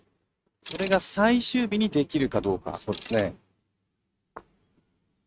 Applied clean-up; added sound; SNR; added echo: neural mask model RNNoise.